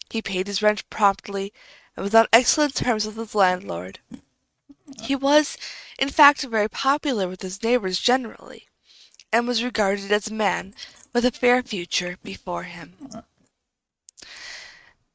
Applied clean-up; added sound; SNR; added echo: neural mask model RNNoise.